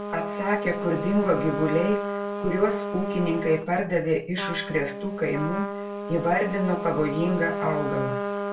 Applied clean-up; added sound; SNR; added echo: none; Trumpet; 5 dB; reverberation time 0.2 s.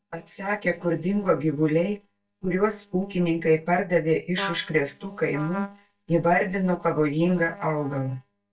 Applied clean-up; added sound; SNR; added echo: neural mask model DeepFilterNet 3.